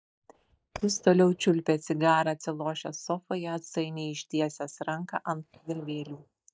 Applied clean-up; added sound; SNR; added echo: neural mask model DeepFilterNet 3.